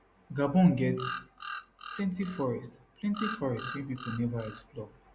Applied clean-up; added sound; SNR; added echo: none; Bird vocalization, bird call, bird song; 10 dB; none.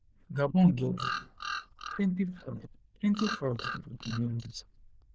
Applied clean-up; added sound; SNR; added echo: neural diffusion model UNIVERSE++.